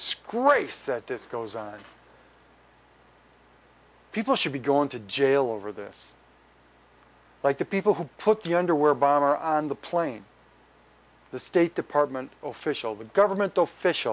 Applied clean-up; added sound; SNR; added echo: none; none; none; none.